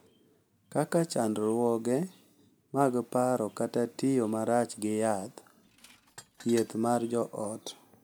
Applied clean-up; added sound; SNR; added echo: none; Tools; 20 dB; none.